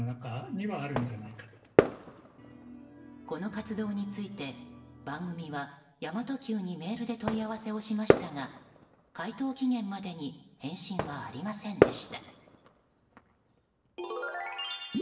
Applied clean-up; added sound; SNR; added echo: none; Fireworks; -3 dB; reverberation time 0.9 s.